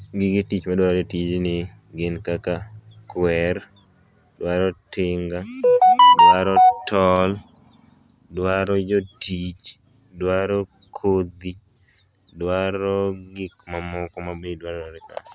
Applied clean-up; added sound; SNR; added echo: none; none; none; none.